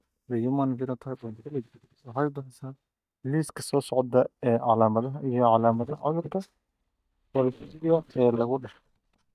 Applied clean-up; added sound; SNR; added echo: neural mask model DeepFilterNet 3.